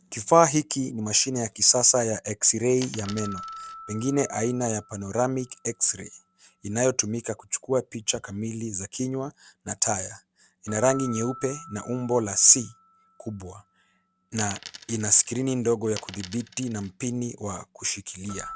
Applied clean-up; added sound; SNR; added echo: none; Keyboard (musical) + Coin (dropping); 20 dB; none.